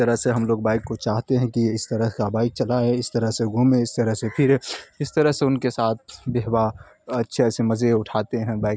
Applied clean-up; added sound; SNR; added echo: none; none; none; none.